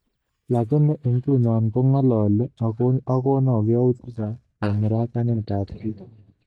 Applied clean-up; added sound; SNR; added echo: neural mask model DeepFilterNet 3.